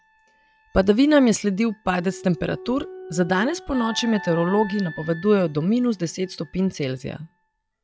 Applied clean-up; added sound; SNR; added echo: classical method log-MMSE.